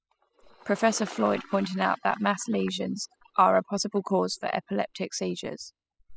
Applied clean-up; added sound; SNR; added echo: classical method spectral subtraction.